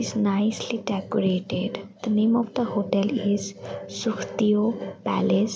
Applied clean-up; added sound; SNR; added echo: none; none; none; none.